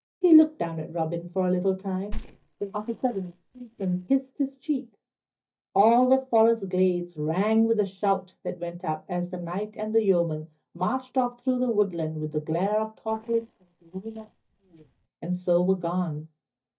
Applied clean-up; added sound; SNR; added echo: neural mask model DeepFilterNet 3.